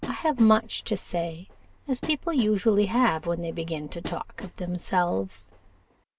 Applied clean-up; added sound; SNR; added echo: none; Train; 18 dB; none.